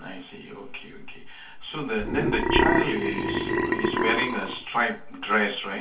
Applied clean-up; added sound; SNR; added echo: none; Burping, eructation; -4 dB; reverberation time 0.2 s.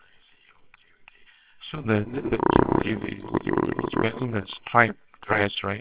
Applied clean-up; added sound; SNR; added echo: neural separator model SepFormer WHAMR!.